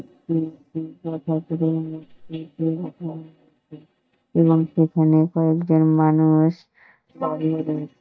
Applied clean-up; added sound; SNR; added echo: neural mask model DeepFilterNet 3.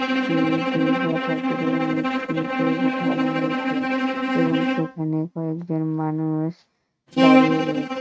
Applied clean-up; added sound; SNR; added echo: neural mask model RNNoise.